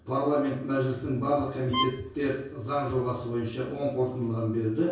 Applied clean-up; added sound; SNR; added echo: none; Bowed string instrument; 6 dB; reverberation time 0.6 s.